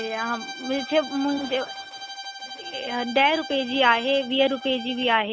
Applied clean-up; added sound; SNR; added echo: none; Bowed string instrument; 13 dB; none.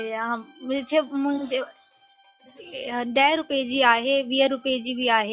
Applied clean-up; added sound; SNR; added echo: classical method log-MMSE.